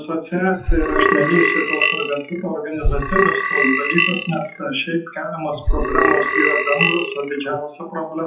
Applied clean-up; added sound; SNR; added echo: classical method WPE with log-MMSE.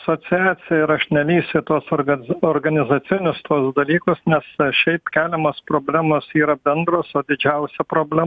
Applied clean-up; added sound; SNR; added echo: none; none; none; none.